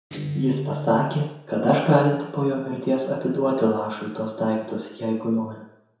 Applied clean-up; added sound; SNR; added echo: none; Guitar; 10 dB; reverberation time 0.7 s.